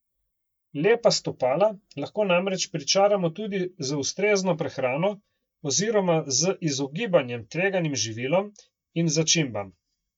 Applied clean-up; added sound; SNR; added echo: neural mask model DeepFilterNet 3.